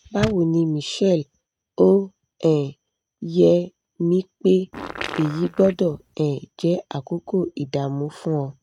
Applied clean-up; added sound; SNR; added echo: neural mask model RNNoise.